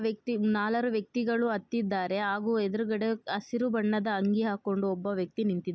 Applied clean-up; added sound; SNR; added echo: none; none; none; none.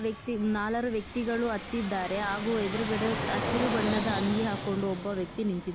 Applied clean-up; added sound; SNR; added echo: none; Fixed-wing aircraft, airplane; 4 dB; none.